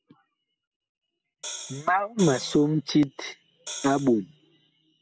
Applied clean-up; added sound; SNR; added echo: none; Hi-hat; 12 dB; none.